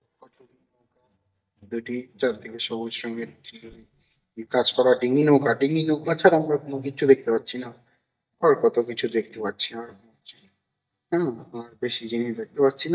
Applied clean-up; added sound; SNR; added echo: neural mask model DeepFilterNet 3.